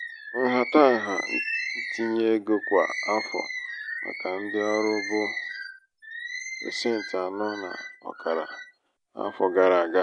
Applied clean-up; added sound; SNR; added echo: none; Bird; 8 dB; none.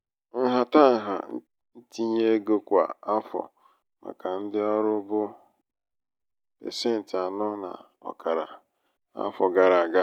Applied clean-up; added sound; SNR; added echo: none; none; none; none.